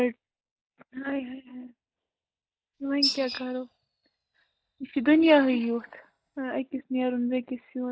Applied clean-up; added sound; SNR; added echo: neural mask model DeepFilterNet 3.